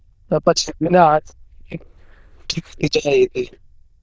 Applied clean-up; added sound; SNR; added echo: neural diffusion model UNIVERSE++.